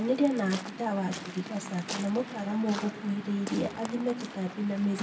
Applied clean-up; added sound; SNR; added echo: none; Waves, surf; 11 dB; reverberation time 0.7 s.